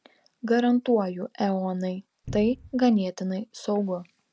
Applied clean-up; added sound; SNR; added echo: none; Cupboard open or close; 14 dB; none.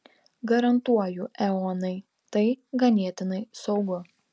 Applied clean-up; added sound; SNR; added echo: none; none; none; none.